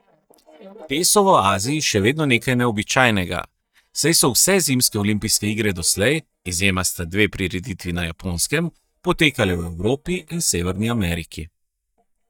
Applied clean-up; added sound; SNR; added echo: neural mask model DeepFilterNet 3.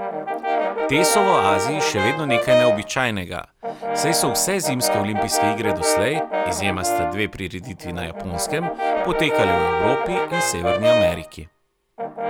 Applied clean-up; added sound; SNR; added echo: none; Brass instrument; -3 dB; none.